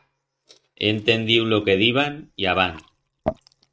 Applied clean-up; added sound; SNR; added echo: neural mask model RNNoise.